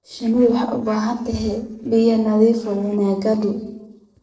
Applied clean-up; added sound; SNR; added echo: neural separator model SepFormer DNS4.